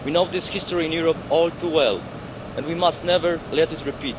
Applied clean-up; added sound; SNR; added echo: none; Mechanisms; 12 dB; none.